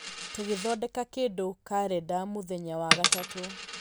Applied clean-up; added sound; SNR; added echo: none; Coin (dropping); 1 dB; none.